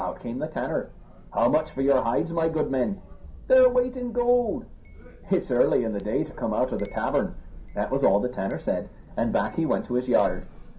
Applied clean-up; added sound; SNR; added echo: none; Chink, clink; 17 dB; reverberation time 0.3 s.